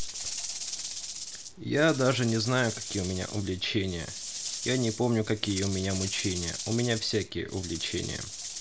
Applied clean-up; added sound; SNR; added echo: none; Rattle / Rattle (instrument); 8 dB; none.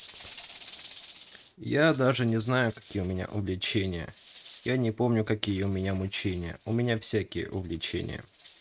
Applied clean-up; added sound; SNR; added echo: neural mask model RNNoise.